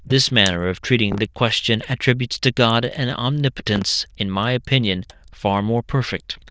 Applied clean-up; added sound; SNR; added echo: neural diffusion model UNIVERSE++.